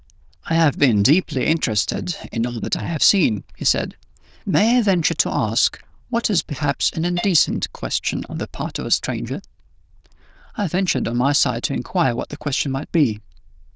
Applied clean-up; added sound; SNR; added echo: neural diffusion model UNIVERSE++.